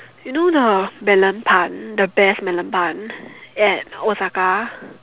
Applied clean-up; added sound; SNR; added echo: none; none; none; none.